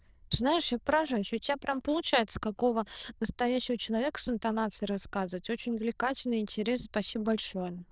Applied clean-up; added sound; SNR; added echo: neural diffusion model UNIVERSE++.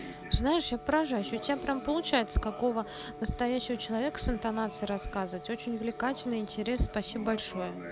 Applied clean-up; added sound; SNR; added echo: none; Wind instrument, woodwind instrument; 15 dB; none.